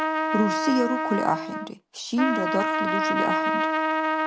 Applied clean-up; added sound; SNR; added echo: none; Trumpet; -2 dB; none.